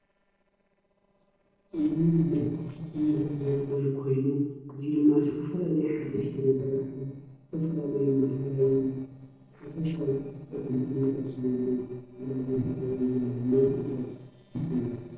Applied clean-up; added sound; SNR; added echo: neural separator model SepFormer DNS4.